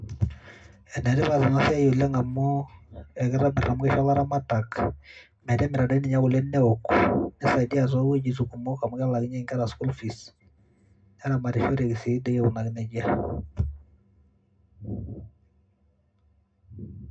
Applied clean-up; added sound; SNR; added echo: none; none; none; reverberation time 0.2 s.